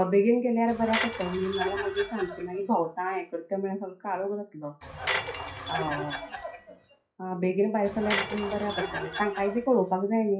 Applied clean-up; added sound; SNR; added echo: classical method WPE with log-MMSE.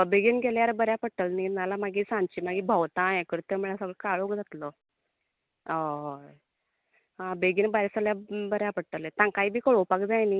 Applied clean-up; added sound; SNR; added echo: none; none; none; none.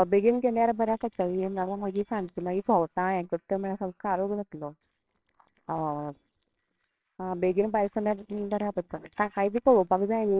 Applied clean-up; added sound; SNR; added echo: neural separator model SepFormer WHAMR!.